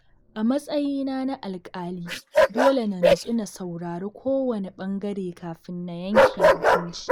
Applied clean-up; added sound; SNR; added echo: neural mask model Resemble Enhance denoiser.